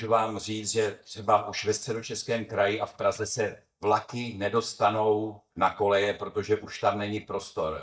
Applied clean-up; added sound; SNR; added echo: neural mask model DeepFilterNet 3.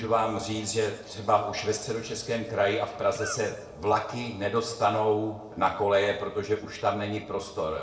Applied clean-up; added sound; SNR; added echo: none; Cough; 13 dB; reverberation time 0.6 s.